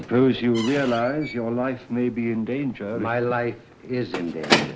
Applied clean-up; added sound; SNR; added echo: none; Squeak / Slam / Wood; 7 dB; none.